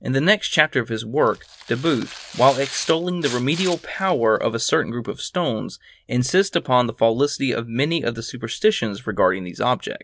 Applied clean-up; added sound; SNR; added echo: none; Tearing; 15 dB; none.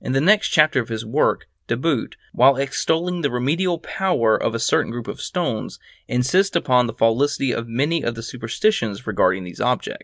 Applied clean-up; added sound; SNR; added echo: none; none; none; none.